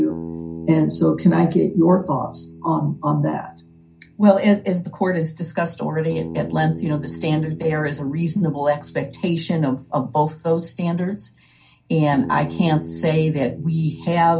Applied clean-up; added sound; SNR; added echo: none; Bass guitar; 15 dB; reverberation time 0.3 s.